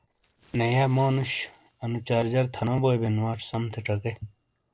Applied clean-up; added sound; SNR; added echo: neural separator model SepFormer DNS4.